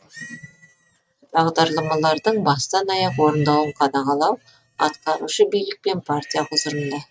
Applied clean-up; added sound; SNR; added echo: neural mask model RNNoise.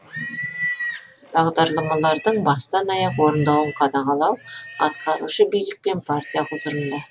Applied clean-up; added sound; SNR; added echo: none; Livestock, farm animals, working animals; 13 dB; none.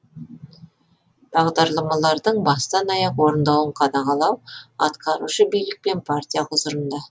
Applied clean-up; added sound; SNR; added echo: none; none; none; none.